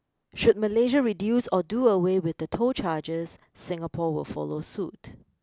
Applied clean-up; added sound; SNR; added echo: none; none; none; none.